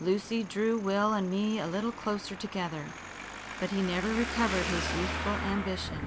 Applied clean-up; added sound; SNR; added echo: none; Traffic noise, roadway noise; 6 dB; none.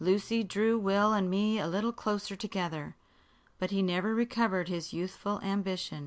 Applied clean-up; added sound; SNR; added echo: none; none; none; none.